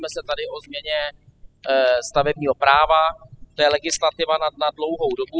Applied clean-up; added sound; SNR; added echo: classical method spectral subtraction.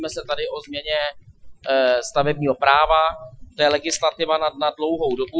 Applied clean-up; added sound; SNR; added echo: classical method Wiener filter.